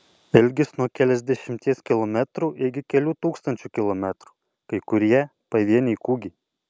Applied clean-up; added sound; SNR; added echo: none; none; none; none.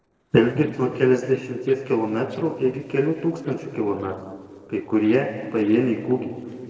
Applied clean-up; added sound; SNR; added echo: neural separator model SepFormer DNS4.